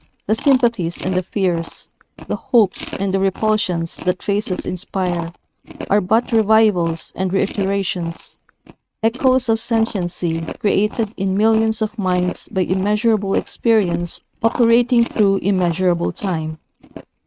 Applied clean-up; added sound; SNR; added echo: neural mask model RNNoise.